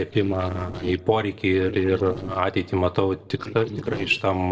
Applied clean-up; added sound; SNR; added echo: neural separator model SepFormer DNS4.